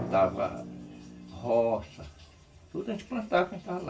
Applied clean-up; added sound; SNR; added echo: none; Drum; 13 dB; reverberation time 0.2 s.